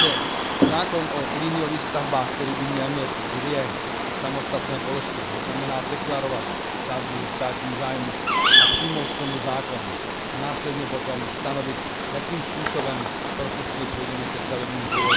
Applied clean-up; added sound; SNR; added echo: none; Bird vocalization, bird call, bird song; -5 dB; none.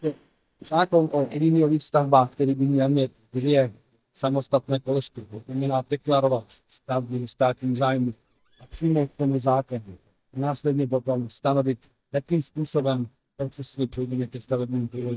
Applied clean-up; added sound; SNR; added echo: neural mask model DeepFilterNet 3.